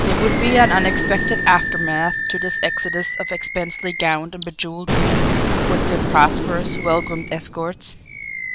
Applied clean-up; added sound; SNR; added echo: none; Explosion + Animal; 0 dB; none.